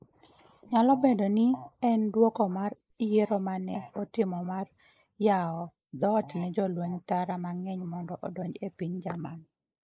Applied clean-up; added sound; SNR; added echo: neural mask model Resemble Enhance denoiser.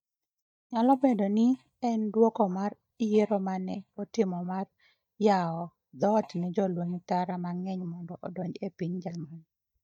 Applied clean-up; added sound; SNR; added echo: neural mask model DeepFilterNet 3.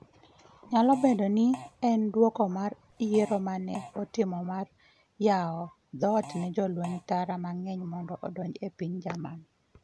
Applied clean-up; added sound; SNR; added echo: none; Fart; 18 dB; none.